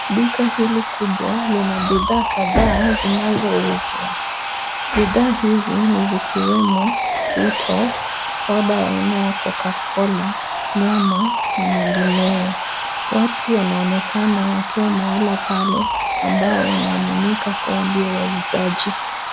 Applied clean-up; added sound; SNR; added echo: none; Sawing; 3 dB; none.